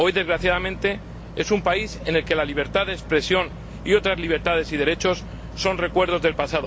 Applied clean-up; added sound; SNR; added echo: none; Boat, Water vehicle; 12 dB; none.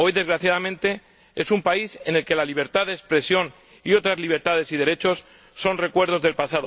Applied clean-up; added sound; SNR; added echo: none; none; none; none.